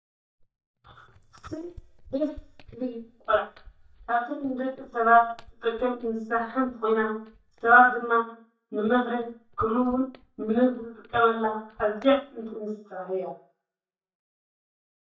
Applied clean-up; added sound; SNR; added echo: neural mask model DeepFilterNet 3.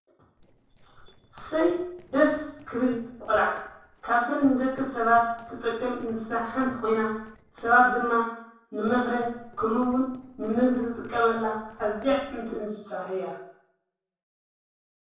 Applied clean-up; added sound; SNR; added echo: neural separator model SepFormer DNS4.